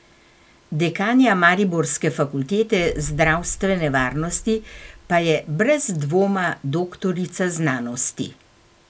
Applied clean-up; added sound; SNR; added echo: none; Boom; 16 dB; none.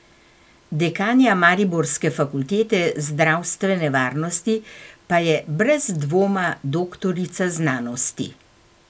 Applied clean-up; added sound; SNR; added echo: none; none; none; none.